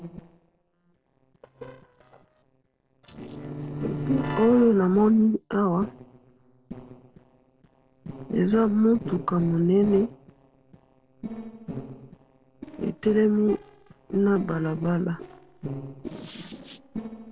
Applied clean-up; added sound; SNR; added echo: neural separator model SepFormer DNS4.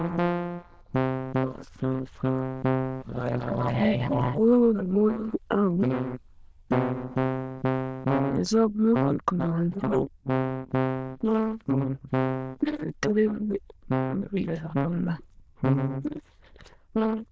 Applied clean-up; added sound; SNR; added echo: neural diffusion model UNIVERSE++.